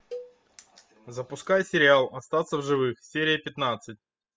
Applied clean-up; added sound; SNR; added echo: classical method spectral subtraction.